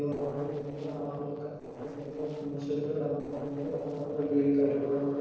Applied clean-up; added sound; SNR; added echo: neural separator model SepFormer DNS4.